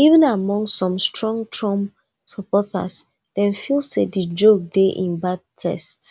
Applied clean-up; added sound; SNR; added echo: none; none; none; none.